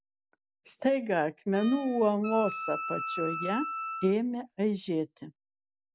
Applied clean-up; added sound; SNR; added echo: none; Wind instrument, woodwind instrument; 7 dB; none.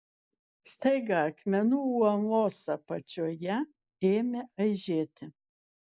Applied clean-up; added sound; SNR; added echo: neural mask model Resemble Enhance denoiser.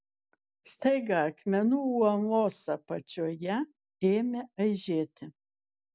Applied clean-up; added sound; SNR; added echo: none; none; none; none.